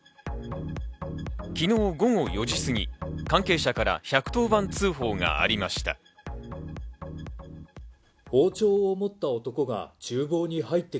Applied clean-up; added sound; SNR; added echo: none; none; none; none.